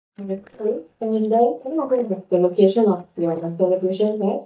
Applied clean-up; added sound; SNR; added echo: neural mask model DeepFilterNet 3.